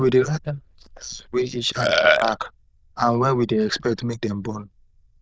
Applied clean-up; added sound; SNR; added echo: neural diffusion model UNIVERSE++.